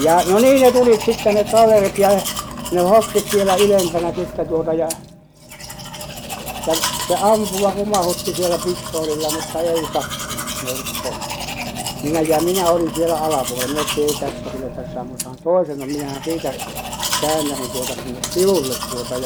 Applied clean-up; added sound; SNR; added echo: none; Domestic sounds, home sounds; 8 dB; none.